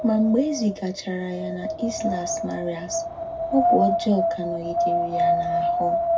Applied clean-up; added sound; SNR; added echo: none; Wind; -1 dB; reverberation time 0.4 s.